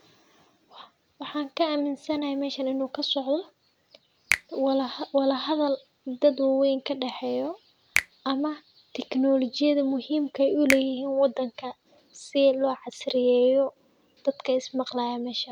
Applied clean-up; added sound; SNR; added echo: none; Finger snapping; 9 dB; none.